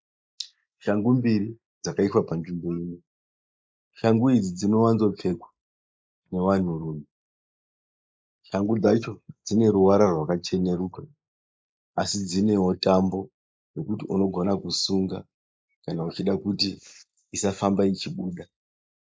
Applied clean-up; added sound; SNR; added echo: neural mask model Resemble Enhance denoiser.